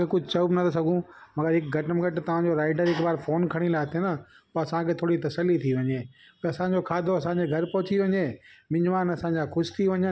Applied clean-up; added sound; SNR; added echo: none; none; none; none.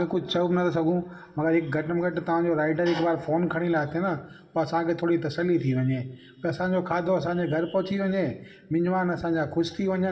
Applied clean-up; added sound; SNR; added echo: none; none; none; reverberation time 1.5 s.